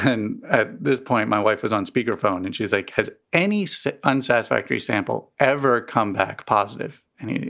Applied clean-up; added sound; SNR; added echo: none; none; none; none.